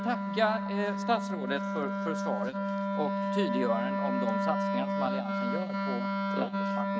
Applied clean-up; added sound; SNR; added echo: neural mask model RNNoise.